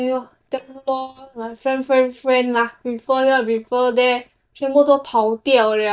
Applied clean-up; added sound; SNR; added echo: neural mask model DeepFilterNet 3.